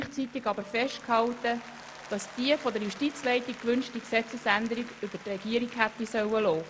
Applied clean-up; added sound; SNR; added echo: none; Applause; 17 dB; none.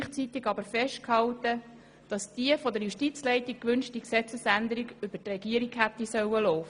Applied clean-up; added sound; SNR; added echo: none; none; none; none.